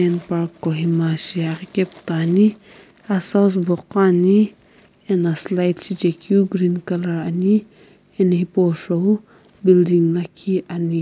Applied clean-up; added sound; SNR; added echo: none; none; none; none.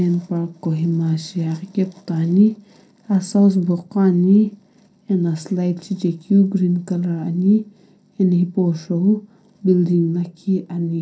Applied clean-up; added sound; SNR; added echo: none; none; none; reverberation time 0.3 s.